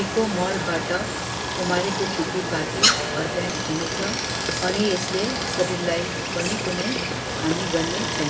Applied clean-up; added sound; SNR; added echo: none; Stream; -1 dB; reverberation time 2.9 s.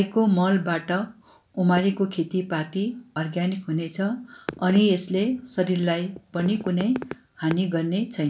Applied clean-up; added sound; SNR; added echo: none; none; none; none.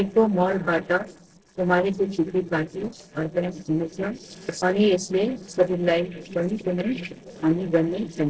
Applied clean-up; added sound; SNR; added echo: neural separator model SepFormer DNS4.